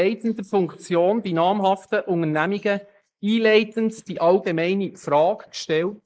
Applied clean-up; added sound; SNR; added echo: neural mask model Resemble Enhance denoiser.